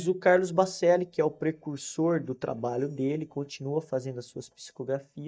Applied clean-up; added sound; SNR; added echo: neural mask model DeepFilterNet 3.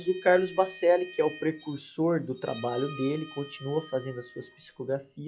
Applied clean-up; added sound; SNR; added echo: classical method log-MMSE.